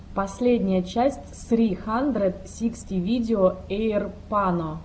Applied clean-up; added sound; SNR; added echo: none; none; none; none.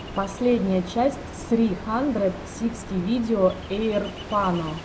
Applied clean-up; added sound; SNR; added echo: none; Ocean; 13 dB; none.